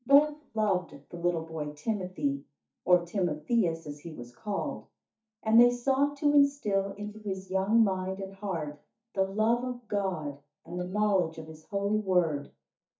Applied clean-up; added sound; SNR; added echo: neural mask model DeepFilterNet 3.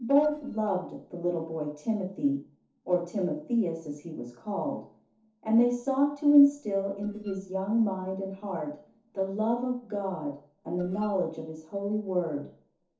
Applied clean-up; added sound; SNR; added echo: neural separator model SepFormer DNS4.